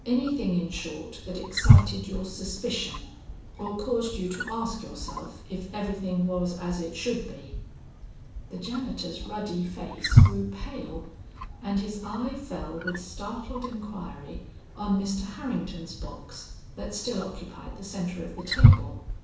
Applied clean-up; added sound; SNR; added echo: none; Wild animals; -4 dB; reverberation time 0.7 s.